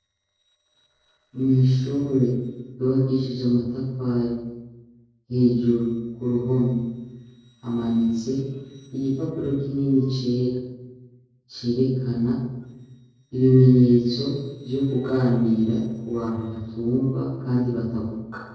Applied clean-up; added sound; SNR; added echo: neural separator model SepFormer DNS4.